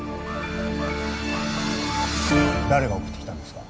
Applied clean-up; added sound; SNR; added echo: none; Alarm; 16 dB; none.